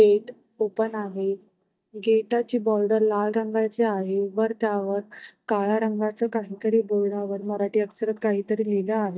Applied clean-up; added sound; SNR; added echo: neural mask model DeepFilterNet 3.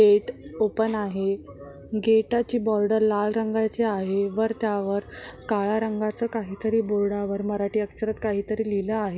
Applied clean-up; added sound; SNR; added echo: none; none; none; none.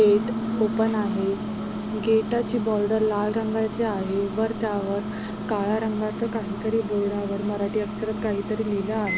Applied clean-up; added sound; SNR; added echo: none; Microwave oven; 5 dB; none.